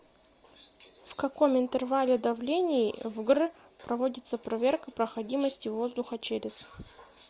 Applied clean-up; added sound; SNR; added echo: none; none; none; none.